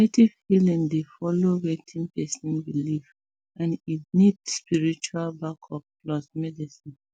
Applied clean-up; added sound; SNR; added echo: none; none; none; none.